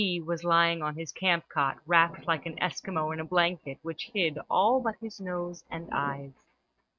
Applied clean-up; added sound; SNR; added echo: neural mask model RNNoise.